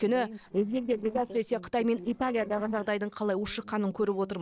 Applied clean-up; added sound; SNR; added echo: neural separator model SepFormer DNS4.